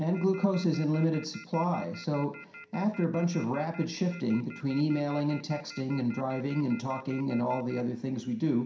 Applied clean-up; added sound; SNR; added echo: none; Telephone; 20 dB; reverberation time 0.5 s.